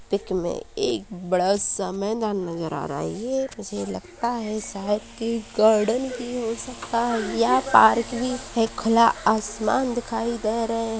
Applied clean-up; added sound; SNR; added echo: none; none; none; none.